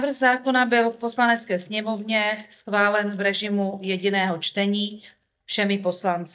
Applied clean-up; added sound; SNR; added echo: neural mask model DeepFilterNet 3.